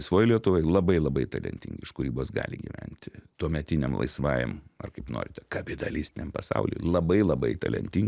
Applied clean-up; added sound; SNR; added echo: none; none; none; none.